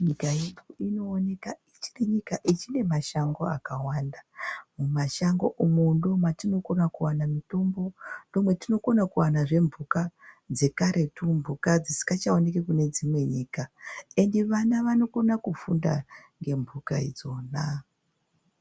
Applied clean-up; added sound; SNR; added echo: none; none; none; none.